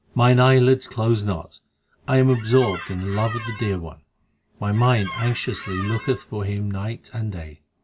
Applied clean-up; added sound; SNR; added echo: none; Squeak; 13 dB; none.